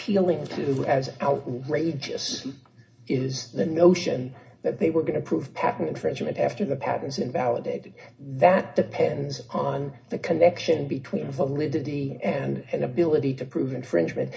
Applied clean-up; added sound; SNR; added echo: none; none; none; reverberation time 0.4 s.